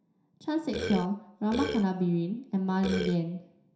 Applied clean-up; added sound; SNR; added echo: none; Burping, eructation; 3 dB; reverberation time 0.7 s.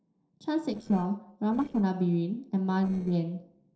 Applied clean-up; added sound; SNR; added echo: neural separator model SepFormer DNS4.